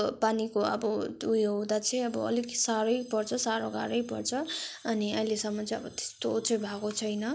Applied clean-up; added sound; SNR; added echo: none; none; none; none.